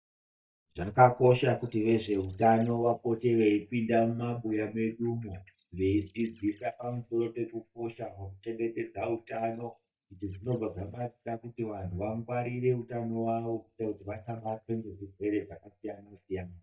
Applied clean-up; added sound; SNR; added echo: neural mask model DeepFilterNet 3.